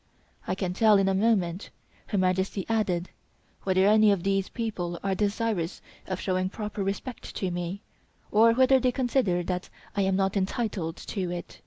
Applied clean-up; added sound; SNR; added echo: none; none; none; none.